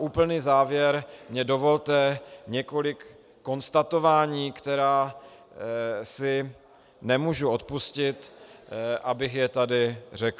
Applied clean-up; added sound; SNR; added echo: none; none; none; none.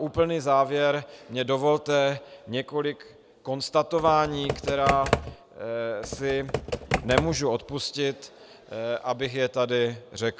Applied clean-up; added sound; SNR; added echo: none; Computer keyboard; 3 dB; none.